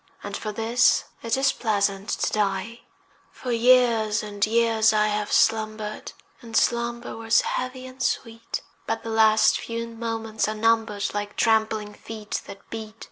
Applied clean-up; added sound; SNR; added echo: none; none; none; none.